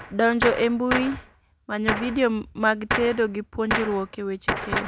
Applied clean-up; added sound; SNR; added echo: none; Gunshot, gunfire; 5 dB; none.